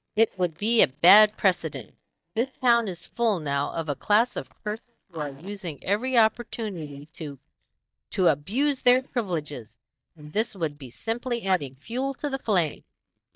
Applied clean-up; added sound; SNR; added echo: neural mask model DeepFilterNet 3.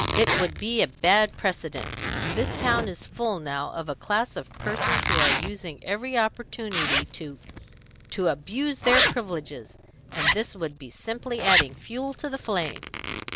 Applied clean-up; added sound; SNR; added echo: none; Zipper (clothing); 2 dB; none.